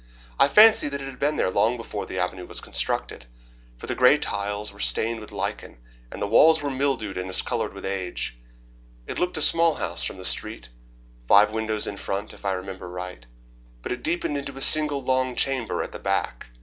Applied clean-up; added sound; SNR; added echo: none; none; none; none.